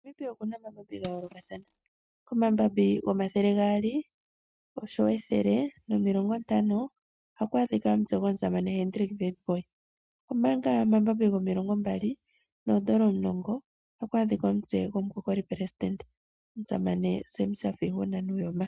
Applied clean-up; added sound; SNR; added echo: neural mask model RNNoise.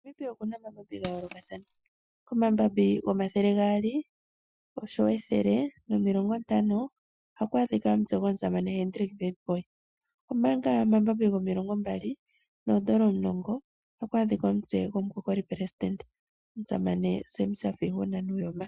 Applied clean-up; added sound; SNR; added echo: classical method Wiener filter.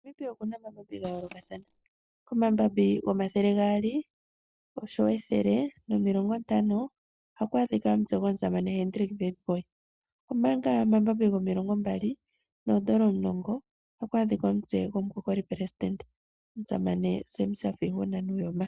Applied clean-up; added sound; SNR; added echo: neural separator model SepFormer DNS4.